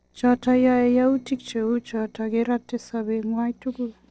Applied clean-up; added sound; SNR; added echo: neural separator model SepFormer DNS4.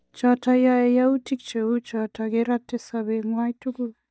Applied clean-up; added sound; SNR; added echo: neural mask model DeepFilterNet 3.